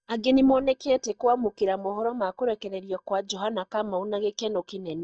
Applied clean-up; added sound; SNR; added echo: neural mask model DeepFilterNet 3.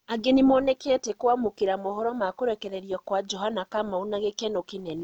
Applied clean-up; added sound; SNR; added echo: none; none; none; none.